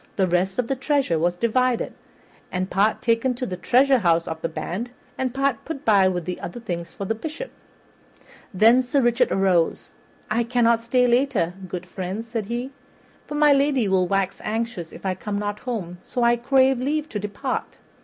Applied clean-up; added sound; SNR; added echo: none; none; none; none.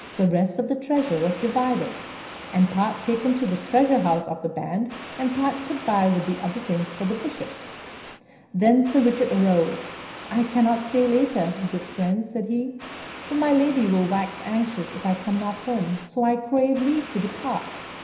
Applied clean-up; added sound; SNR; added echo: none; Water; 15 dB; reverberation time 0.9 s.